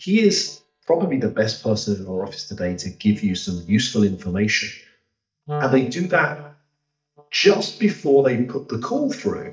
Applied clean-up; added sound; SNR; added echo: neural mask model DeepFilterNet 3.